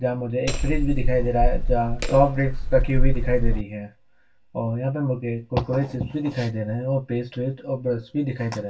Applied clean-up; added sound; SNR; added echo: none; Hammer; -4 dB; reverberation time 0.1 s.